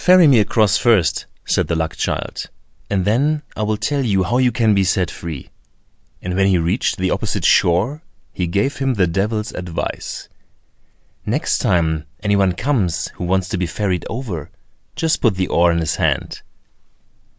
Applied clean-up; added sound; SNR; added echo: none; none; none; none.